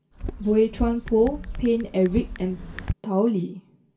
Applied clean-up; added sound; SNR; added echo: none; Chatter / Chirp, tweet / Car passing by / Typing; 10 dB; reverberation time 0.2 s.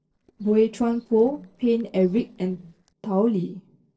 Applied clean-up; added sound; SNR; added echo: neural separator model SepFormer DNS4.